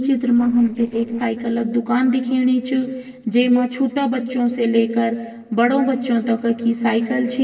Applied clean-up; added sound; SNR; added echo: neural separator model SepFormer DNS4.